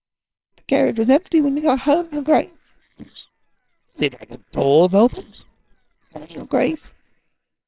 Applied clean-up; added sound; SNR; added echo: neural separator model SepFormer WHAMR!.